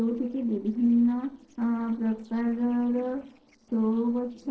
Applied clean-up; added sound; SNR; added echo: neural separator model SepFormer DNS4.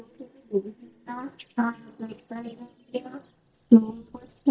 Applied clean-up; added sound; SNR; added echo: neural mask model DeepFilterNet 3.